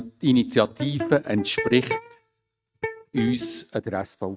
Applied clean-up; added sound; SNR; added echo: neural mask model RNNoise.